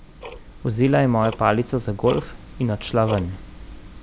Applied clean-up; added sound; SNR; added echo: none; Tick-tock; 14 dB; none.